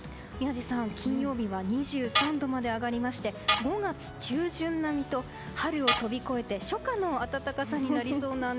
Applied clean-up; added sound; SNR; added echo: none; Tools; 0 dB; none.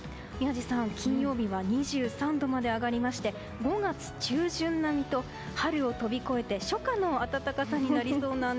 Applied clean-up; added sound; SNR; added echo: none; none; none; none.